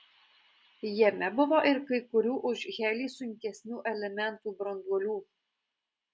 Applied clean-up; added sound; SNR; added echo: none; none; none; none.